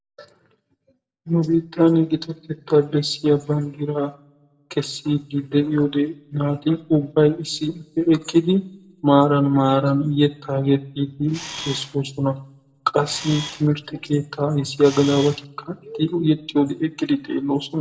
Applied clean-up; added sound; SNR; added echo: none; Camera; 12 dB; reverberation time 0.4 s.